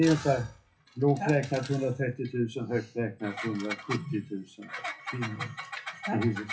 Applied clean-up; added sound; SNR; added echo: classical method WPE with log-MMSE.